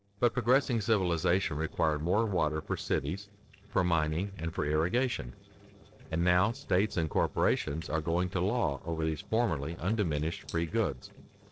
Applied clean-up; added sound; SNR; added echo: neural separator model SepFormer DNS4.